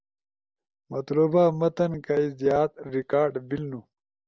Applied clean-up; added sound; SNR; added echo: none; none; none; none.